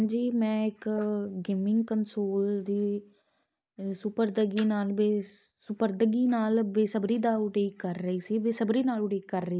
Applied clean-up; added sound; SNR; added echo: neural mask model Resemble Enhance denoiser.